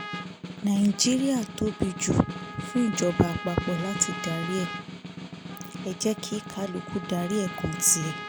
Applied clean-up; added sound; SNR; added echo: none; Trumpet + Snare drum; 9 dB; none.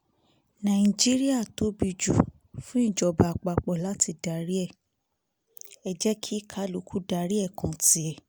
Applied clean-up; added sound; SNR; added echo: none; none; none; none.